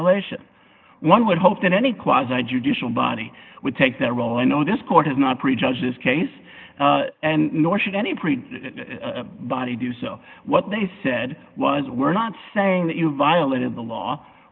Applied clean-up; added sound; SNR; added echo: neural mask model Resemble Enhance denoiser.